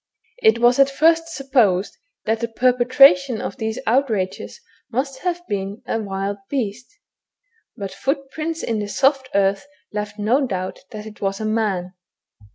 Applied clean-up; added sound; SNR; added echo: none; none; none; none.